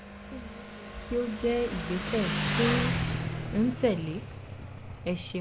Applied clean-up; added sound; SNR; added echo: none; Motorcycle; 2 dB; none.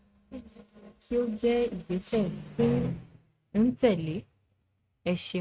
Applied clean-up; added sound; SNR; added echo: neural mask model RNNoise.